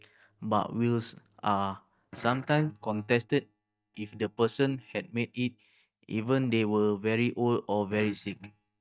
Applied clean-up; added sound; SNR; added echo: neural mask model DeepFilterNet 3.